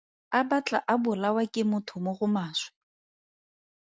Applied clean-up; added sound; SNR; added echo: none; none; none; none.